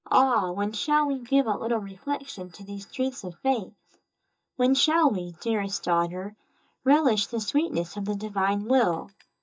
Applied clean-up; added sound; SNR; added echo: neural mask model DeepFilterNet 3.